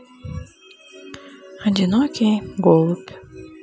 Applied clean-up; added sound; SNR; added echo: none; none; none; none.